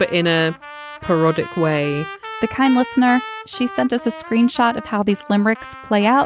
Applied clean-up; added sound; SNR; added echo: none; Trumpet; 15 dB; none.